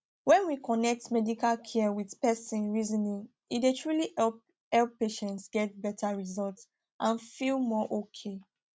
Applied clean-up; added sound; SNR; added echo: none; none; none; none.